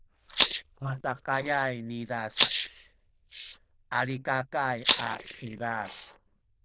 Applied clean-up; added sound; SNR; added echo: neural diffusion model UNIVERSE++.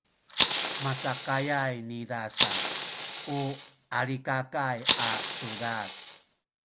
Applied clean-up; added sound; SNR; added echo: none; Fire; -2 dB; none.